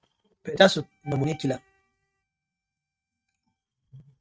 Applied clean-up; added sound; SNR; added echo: neural mask model RNNoise.